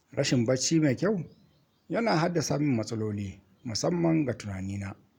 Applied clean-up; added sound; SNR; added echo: none; none; none; none.